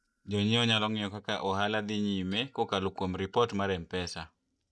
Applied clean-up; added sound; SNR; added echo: neural mask model DeepFilterNet 3.